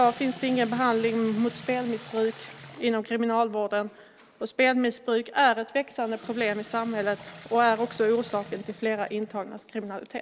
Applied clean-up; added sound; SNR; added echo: none; Sink (filling or washing) / Water tap, faucet; 17 dB; none.